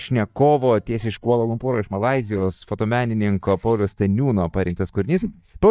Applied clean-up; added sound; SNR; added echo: neural mask model DeepFilterNet 3.